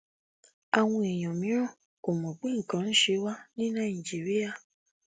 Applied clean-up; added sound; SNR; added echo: none; none; none; none.